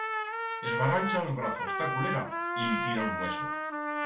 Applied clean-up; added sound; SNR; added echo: none; Trumpet; -1 dB; reverberation time 0.3 s.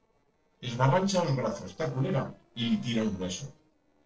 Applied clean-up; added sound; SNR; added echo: neural separator model SepFormer DNS4.